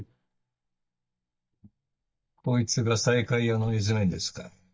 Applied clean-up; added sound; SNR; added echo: neural mask model DeepFilterNet 3.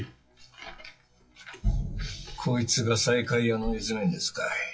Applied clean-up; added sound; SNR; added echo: classical method WPE with log-MMSE.